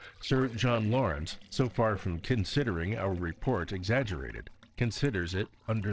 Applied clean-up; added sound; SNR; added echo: neural separator model SepFormer DNS4.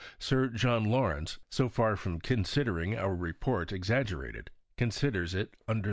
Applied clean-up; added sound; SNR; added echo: none; none; none; none.